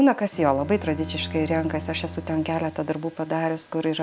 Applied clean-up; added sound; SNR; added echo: none; Bowed string instrument; 14 dB; none.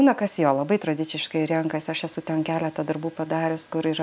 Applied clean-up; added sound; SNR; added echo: none; none; none; none.